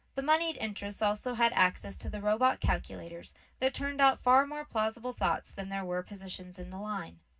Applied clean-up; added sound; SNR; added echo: none; none; none; reverberation time 0.4 s.